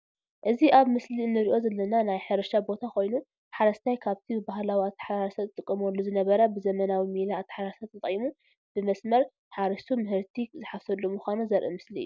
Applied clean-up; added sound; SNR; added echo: none; none; none; none.